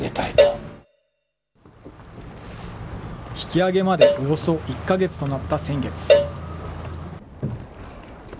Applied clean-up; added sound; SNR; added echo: none; Cowbell; -2 dB; none.